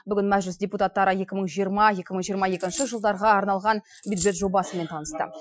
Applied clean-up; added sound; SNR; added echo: classical method Wiener filter.